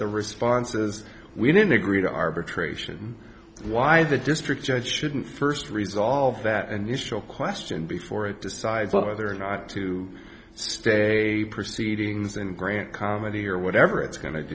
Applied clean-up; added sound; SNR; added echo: none; none; none; none.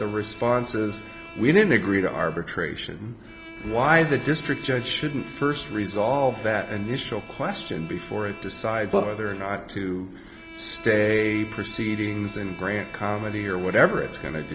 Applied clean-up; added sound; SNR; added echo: none; Bowed string instrument; 17 dB; none.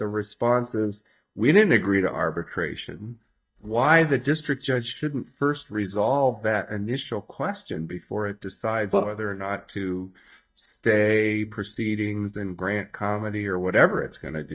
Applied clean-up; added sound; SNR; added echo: neural mask model DeepFilterNet 3.